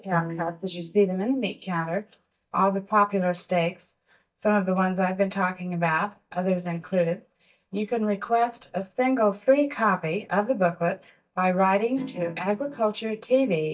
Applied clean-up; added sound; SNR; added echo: neural mask model DeepFilterNet 3.